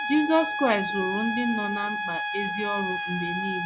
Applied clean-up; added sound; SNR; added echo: none; Trumpet; 3 dB; none.